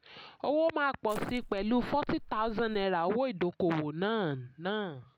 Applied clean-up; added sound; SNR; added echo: none; Crushing; 12 dB; none.